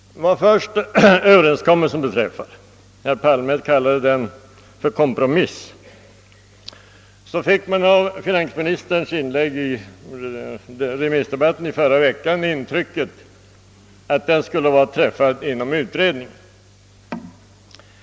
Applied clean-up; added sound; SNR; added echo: none; none; none; none.